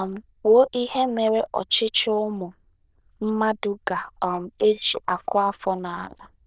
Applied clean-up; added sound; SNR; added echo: neural diffusion model UNIVERSE++.